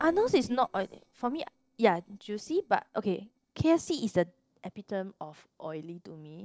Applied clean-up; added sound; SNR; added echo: neural separator model SepFormer DNS4.